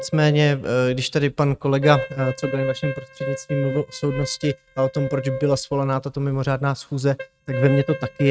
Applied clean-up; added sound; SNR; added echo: neural mask model RNNoise.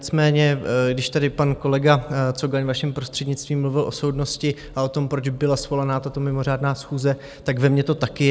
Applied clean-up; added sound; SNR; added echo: none; none; none; none.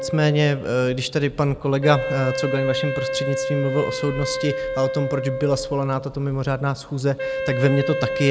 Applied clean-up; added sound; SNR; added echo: none; Wind instrument, woodwind instrument; 6 dB; none.